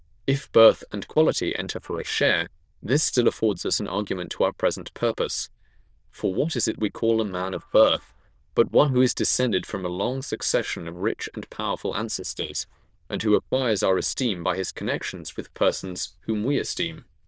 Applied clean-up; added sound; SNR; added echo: neural diffusion model UNIVERSE++.